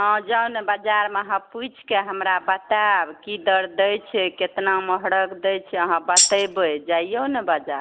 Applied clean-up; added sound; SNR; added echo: none; Tambourine; -4 dB; none.